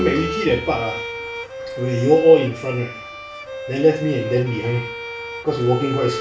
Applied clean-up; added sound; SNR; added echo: none; Bowed string instrument; 9 dB; reverberation time 0.3 s.